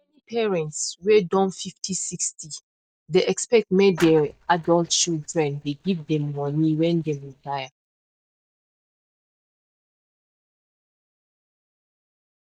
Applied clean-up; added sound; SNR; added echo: neural mask model DeepFilterNet 3.